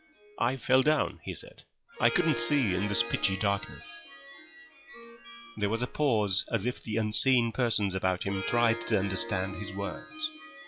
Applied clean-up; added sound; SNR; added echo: classical method log-MMSE.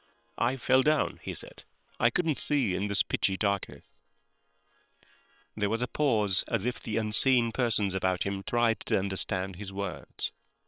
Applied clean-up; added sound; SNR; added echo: neural separator model SepFormer WHAM!.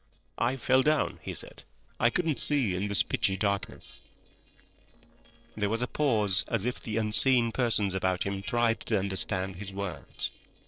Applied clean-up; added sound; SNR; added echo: neural separator model SepFormer DNS4.